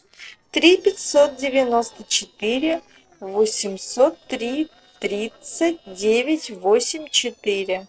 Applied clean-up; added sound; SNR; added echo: neural separator model SepFormer DNS4.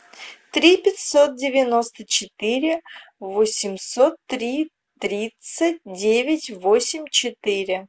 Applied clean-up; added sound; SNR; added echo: none; none; none; none.